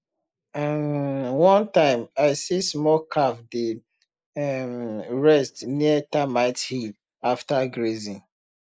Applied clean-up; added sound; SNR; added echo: neural mask model Resemble Enhance denoiser.